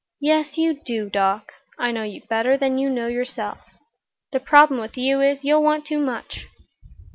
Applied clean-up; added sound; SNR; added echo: none; none; none; none.